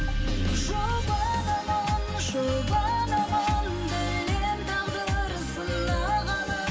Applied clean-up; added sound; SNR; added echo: none; Bass drum / Snare drum; 16 dB; reverberation time 0.1 s.